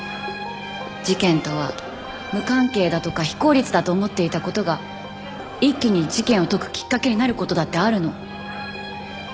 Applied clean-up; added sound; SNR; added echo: none; Microwave oven; 14 dB; none.